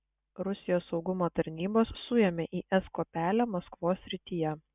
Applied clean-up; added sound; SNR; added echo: none; none; none; none.